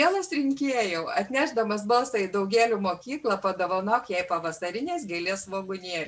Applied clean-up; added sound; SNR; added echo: none; none; none; none.